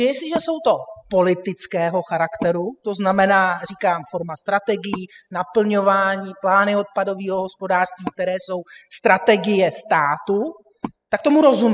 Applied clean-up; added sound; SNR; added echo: classical method spectral subtraction.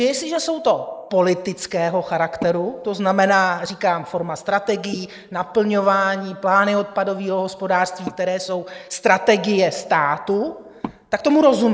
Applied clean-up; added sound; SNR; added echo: neural mask model Resemble Enhance denoiser.